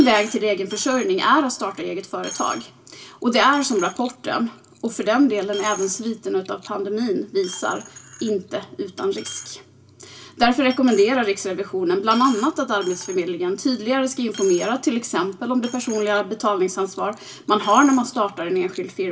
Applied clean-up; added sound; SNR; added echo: none; Coin (dropping); 19 dB; reverberation time 0.2 s.